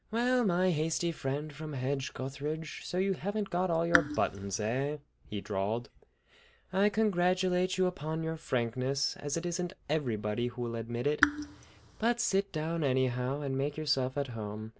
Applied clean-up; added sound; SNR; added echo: none; Raindrop / Drip; 2 dB; none.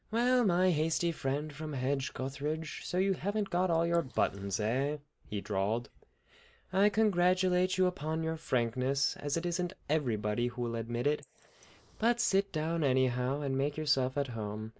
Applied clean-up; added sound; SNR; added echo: neural mask model Resemble Enhance denoiser.